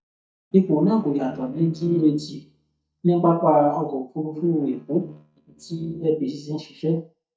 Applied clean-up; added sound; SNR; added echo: neural mask model DeepFilterNet 3.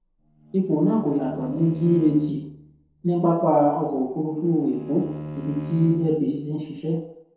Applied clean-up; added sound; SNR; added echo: neural separator model SepFormer DNS4.